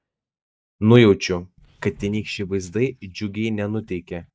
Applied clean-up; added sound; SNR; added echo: neural mask model DeepFilterNet 3.